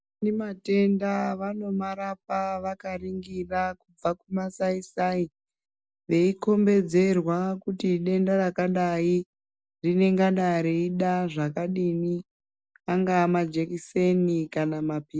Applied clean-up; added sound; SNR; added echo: none; none; none; none.